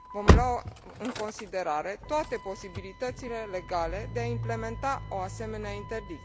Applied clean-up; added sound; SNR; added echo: none; Slam / Engine starting; -2 dB; none.